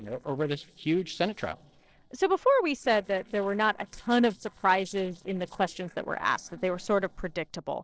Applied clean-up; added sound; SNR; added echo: neural separator model SepFormer DNS4.